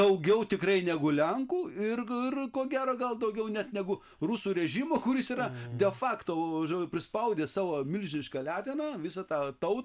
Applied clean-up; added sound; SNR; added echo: none; none; none; none.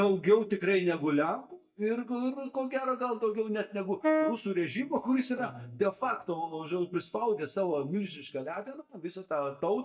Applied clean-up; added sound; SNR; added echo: neural mask model DeepFilterNet 3.